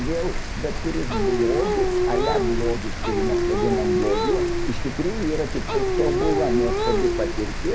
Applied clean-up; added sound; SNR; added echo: none; Dog + Rain; -4 dB; none.